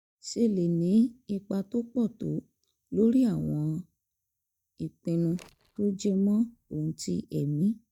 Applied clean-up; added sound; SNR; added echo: neural mask model DeepFilterNet 3.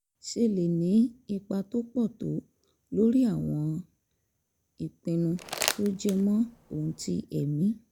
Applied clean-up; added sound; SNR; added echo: none; Crumpling, crinkling; 8 dB; none.